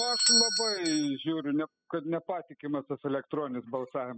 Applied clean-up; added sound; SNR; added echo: classical method spectral subtraction.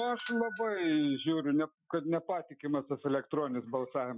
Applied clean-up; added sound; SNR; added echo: classical method Wiener filter.